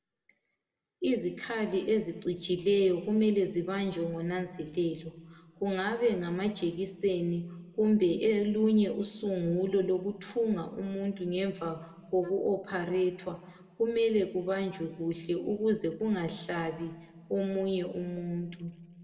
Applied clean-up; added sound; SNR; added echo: none; Wind instrument, woodwind instrument; 17 dB; reverberation time 1.3 s.